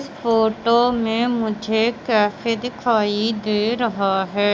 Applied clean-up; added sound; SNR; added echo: none; none; none; none.